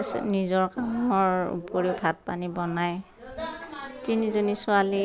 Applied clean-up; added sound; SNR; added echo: none; none; none; none.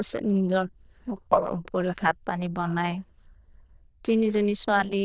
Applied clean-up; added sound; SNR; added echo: neural diffusion model UNIVERSE++.